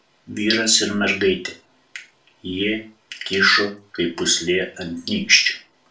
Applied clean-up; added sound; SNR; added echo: none; none; none; reverberation time 0.3 s.